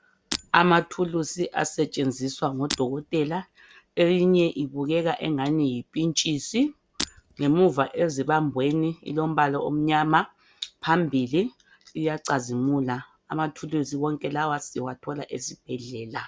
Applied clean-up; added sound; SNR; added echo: none; Shatter; 13 dB; none.